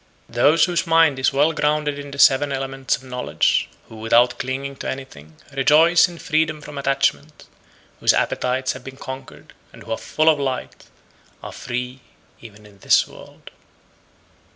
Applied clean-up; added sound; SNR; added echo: none; none; none; none.